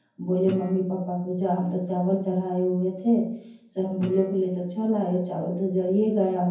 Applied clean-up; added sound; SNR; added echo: none; Guitar; 19 dB; reverberation time 0.9 s.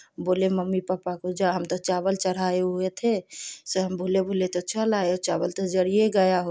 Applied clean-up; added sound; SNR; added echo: none; none; none; none.